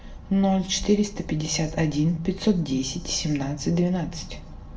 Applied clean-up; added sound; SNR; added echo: none; none; none; reverberation time 0.5 s.